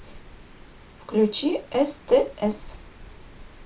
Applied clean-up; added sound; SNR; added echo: none; Rain; 18 dB; reverberation time 0.2 s.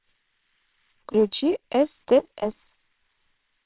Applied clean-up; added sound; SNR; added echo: neural separator model SepFormer WHAMR!.